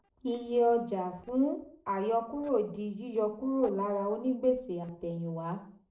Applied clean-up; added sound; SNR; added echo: neural separator model SepFormer DNS4.